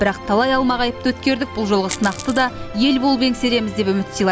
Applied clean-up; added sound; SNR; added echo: none; Coin (dropping); 16 dB; none.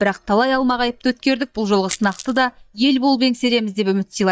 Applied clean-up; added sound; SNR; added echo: neural mask model DeepFilterNet 3.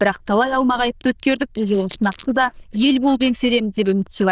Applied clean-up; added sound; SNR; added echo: neural diffusion model UNIVERSE++.